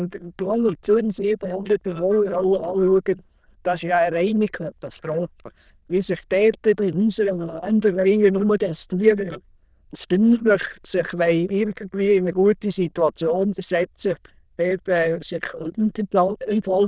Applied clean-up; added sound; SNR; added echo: neural diffusion model UNIVERSE++.